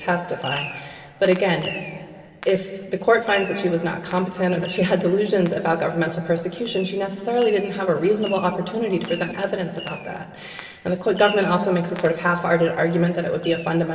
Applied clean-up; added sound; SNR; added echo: none; Fireworks; 17 dB; reverberation time 2.7 s.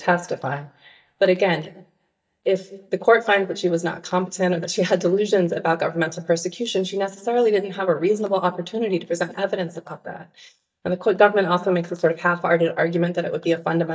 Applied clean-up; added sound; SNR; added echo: neural mask model DeepFilterNet 3.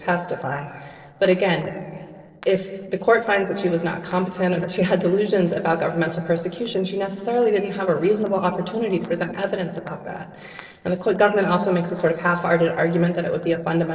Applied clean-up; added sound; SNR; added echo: neural separator model SepFormer DNS4.